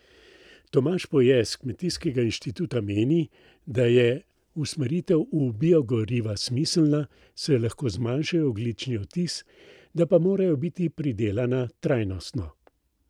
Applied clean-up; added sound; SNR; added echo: none; none; none; none.